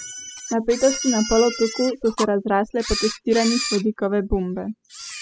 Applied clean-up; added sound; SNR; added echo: classical method spectral subtraction.